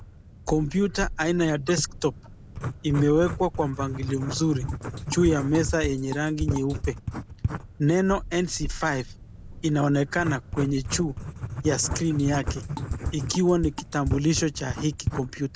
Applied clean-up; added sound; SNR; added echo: none; Writing + Drum kit; 7 dB; none.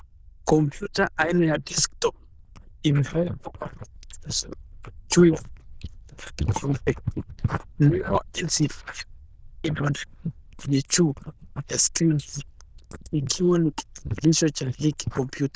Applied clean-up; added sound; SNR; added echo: neural diffusion model UNIVERSE++.